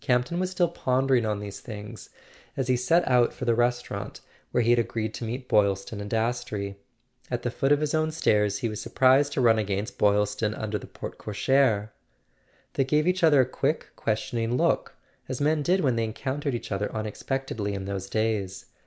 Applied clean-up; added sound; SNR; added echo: none; none; none; none.